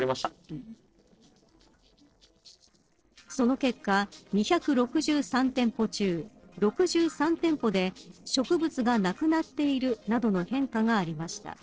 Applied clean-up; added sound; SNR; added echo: neural separator model SepFormer DNS4.